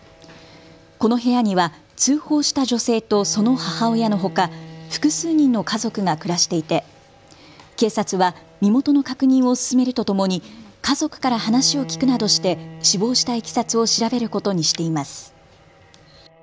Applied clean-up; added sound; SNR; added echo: none; Bowed string instrument; 20 dB; none.